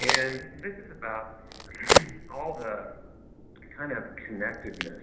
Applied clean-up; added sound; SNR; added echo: none; Crack; -4 dB; reverberation time 1.0 s.